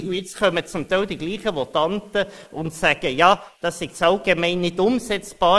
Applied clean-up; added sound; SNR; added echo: neural mask model Resemble Enhance denoiser.